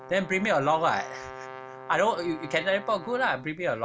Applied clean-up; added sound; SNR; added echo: none; Brass instrument; 15 dB; none.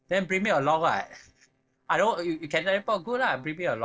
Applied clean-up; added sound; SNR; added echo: neural separator model SepFormer DNS4.